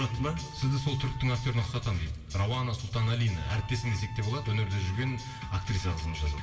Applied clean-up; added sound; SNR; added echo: none; Wind instrument, woodwind instrument; 18 dB; reverberation time 2.0 s.